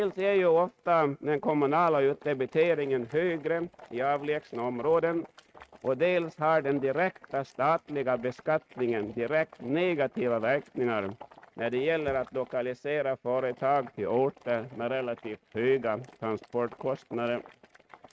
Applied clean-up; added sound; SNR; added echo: neural mask model RNNoise.